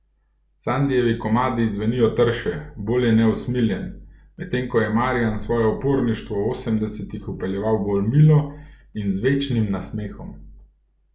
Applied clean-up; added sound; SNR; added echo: none; none; none; none.